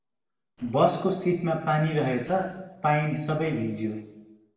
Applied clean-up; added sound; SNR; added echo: neural separator model SepFormer DNS4.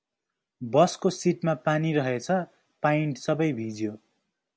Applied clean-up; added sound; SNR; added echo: none; none; none; none.